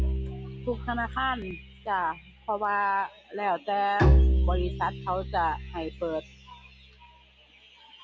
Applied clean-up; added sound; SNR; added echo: none; Bowed string instrument; -2 dB; none.